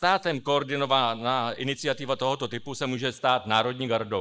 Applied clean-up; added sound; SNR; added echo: neural mask model Resemble Enhance denoiser.